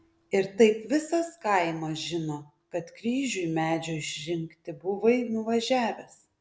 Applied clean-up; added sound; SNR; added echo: none; none; none; none.